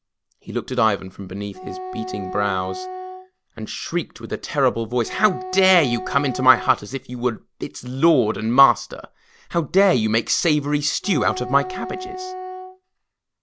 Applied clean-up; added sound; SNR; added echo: none; Wind instrument, woodwind instrument; 11 dB; none.